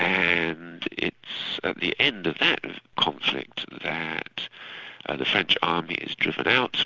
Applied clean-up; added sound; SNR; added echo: none; none; none; none.